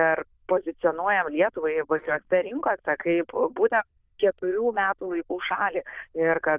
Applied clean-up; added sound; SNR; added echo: neural diffusion model UNIVERSE++.